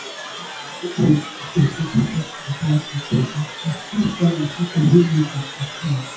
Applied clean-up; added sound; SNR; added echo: classical method WPE with log-MMSE.